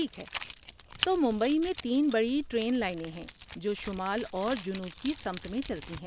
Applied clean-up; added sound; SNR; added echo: none; Keys jangling; 6 dB; none.